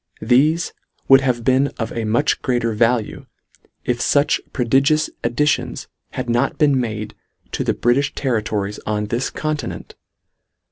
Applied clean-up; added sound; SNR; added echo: none; none; none; none.